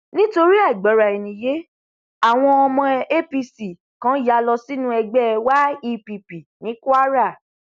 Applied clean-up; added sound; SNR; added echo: none; none; none; none.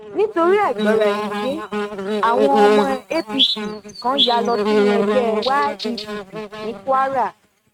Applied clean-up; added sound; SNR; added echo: neural mask model RNNoise.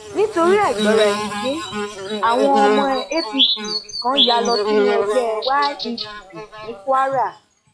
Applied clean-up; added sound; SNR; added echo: classical method log-MMSE.